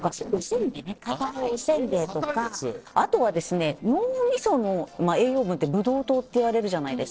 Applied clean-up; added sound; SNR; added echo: neural separator model SepFormer DNS4.